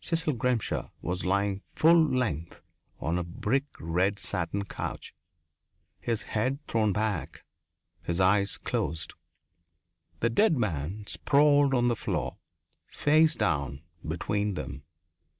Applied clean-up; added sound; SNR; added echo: none; none; none; none.